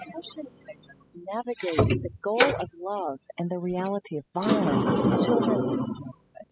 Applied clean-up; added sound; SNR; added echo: classical method spectral subtraction.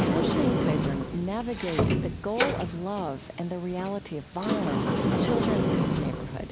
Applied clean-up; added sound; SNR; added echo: none; Sliding door; -4 dB; none.